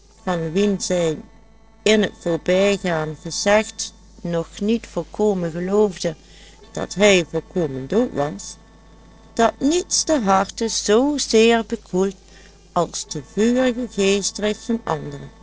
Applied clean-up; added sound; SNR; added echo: neural separator model SepFormer DNS4.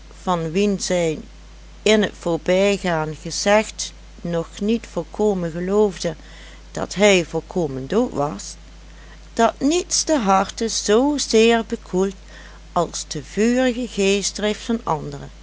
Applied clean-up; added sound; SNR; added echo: none; none; none; none.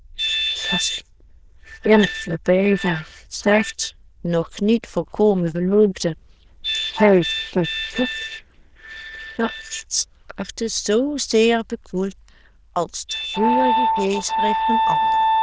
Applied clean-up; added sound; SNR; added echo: neural diffusion model UNIVERSE++.